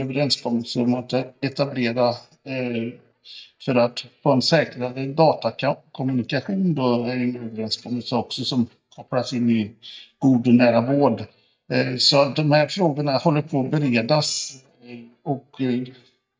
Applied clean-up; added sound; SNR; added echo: neural mask model DeepFilterNet 3.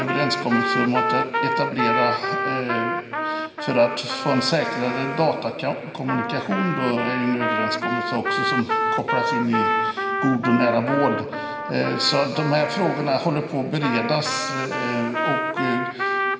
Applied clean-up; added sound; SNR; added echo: none; Trumpet; 2 dB; reverberation time 2.6 s.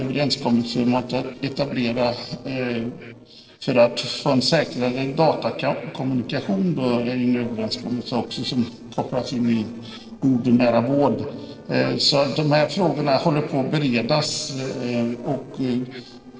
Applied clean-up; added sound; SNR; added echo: neural separator model SepFormer DNS4.